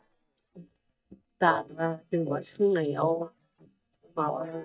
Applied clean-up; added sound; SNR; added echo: neural mask model DeepFilterNet 3.